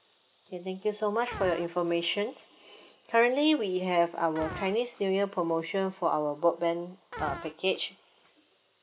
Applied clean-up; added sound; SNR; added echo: none; Fart; 17 dB; none.